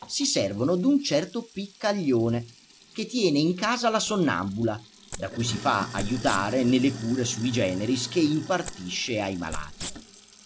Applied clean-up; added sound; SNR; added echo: none; Sink (filling or washing) + Wild animals; 13 dB; none.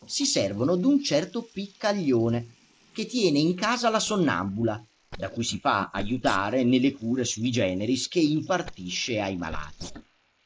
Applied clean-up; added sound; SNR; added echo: neural mask model Resemble Enhance denoiser.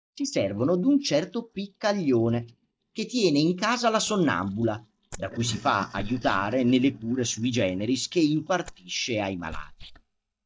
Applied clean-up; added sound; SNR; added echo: neural mask model DeepFilterNet 3.